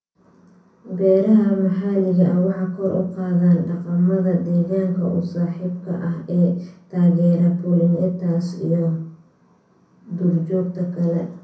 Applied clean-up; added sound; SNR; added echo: none; none; none; reverberation time 0.6 s.